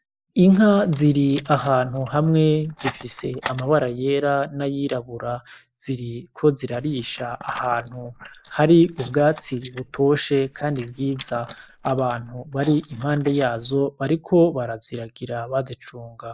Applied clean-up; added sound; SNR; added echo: neural mask model Resemble Enhance denoiser.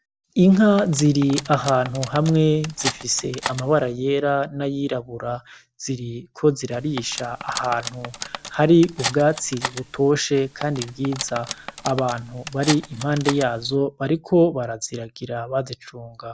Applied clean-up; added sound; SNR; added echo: none; Cutlery, silverware; 11 dB; none.